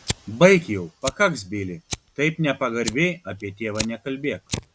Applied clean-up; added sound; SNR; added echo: none; Fire; 12 dB; none.